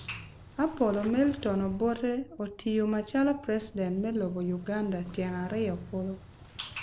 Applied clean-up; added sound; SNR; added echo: none; Engine starting / Motorcycle; 18 dB; none.